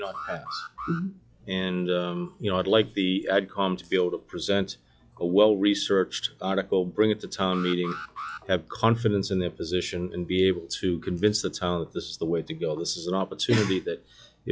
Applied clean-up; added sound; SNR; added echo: classical method log-MMSE.